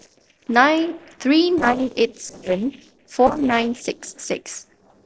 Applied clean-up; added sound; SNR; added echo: neural separator model SepFormer DNS4.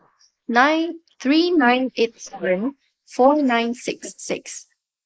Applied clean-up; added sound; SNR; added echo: neural mask model Resemble Enhance denoiser.